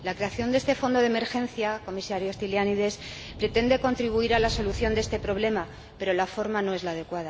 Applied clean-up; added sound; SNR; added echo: none; Thunder / Rain; 13 dB; none.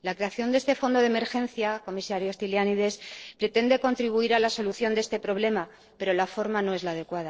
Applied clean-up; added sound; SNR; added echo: neural separator model SepFormer DNS4.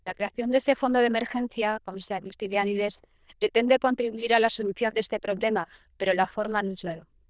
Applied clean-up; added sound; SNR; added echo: neural diffusion model UNIVERSE++.